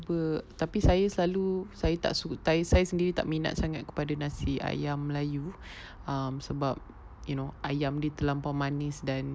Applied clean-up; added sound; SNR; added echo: none; none; none; none.